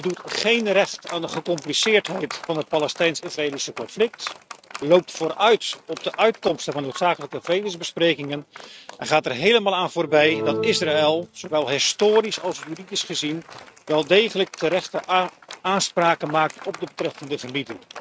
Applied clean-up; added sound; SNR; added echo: neural mask model RNNoise.